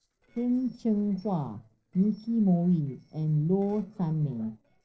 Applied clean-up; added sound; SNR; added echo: neural separator model SepFormer DNS4.